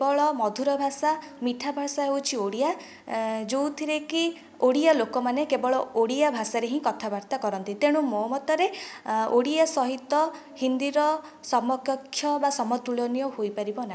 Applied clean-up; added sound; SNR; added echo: none; none; none; none.